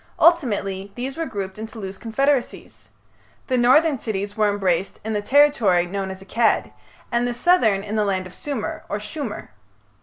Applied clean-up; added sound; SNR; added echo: none; none; none; none.